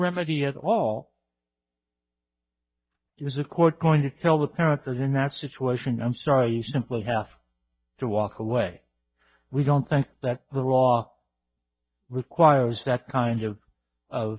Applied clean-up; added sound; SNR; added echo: neural mask model DeepFilterNet 3.